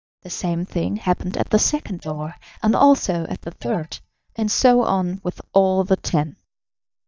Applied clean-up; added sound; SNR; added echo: neural mask model DeepFilterNet 3.